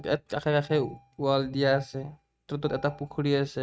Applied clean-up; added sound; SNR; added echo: neural mask model RNNoise.